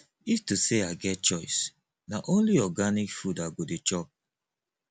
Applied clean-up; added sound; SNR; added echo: none; none; none; none.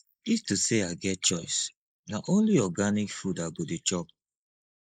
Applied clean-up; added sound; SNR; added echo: neural mask model Resemble Enhance denoiser.